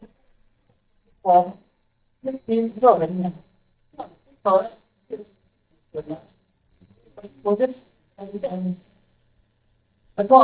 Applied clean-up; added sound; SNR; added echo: neural mask model DeepFilterNet 3.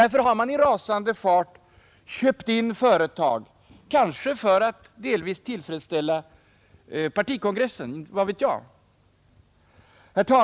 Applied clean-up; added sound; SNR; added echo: none; none; none; none.